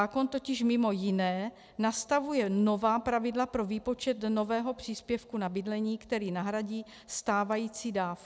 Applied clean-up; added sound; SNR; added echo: none; none; none; none.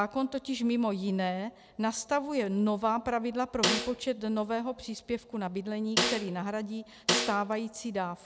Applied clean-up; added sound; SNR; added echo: none; Snare drum; 2 dB; none.